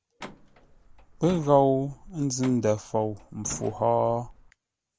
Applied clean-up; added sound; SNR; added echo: none; Truck; 18 dB; none.